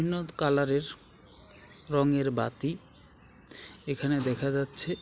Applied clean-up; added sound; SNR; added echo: none; none; none; none.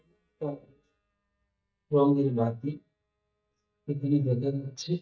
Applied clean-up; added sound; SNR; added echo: neural mask model DeepFilterNet 3.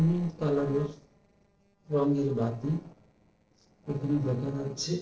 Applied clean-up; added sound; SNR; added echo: neural separator model SepFormer DNS4.